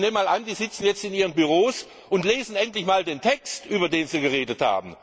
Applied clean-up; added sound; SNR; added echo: none; none; none; none.